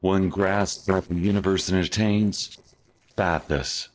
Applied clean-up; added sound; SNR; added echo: neural separator model SepFormer DNS4.